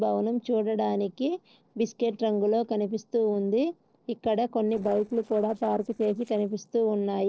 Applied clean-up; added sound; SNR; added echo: neural separator model SepFormer DNS4.